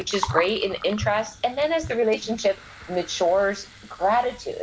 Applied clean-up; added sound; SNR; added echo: none; Gurgling; 12 dB; none.